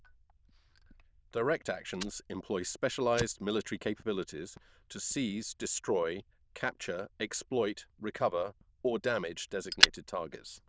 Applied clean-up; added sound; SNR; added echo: neural diffusion model UNIVERSE++.